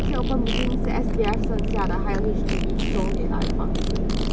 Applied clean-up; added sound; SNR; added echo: none; Fart; 16 dB; none.